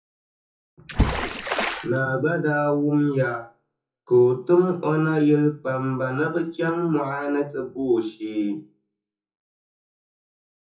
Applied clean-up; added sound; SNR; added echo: classical method WPE with log-MMSE.